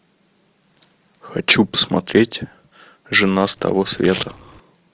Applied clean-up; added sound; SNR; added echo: none; Domestic sounds, home sounds; 13 dB; none.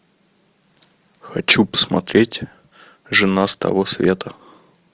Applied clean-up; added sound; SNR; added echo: none; none; none; none.